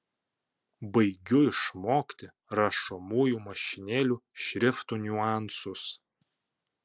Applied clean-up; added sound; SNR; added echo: none; none; none; none.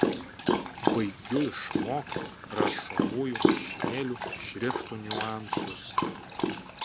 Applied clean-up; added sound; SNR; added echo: none; Dog; -4 dB; none.